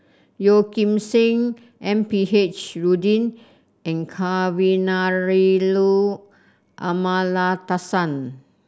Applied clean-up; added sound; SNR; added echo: none; none; none; none.